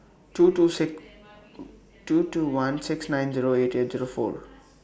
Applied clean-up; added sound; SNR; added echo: none; none; none; none.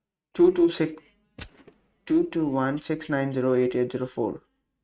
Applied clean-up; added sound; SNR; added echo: neural mask model RNNoise.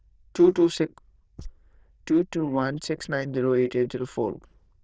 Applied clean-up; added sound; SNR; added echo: neural diffusion model UNIVERSE++.